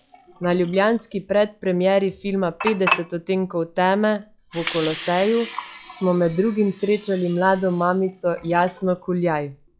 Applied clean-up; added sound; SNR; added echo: classical method log-MMSE.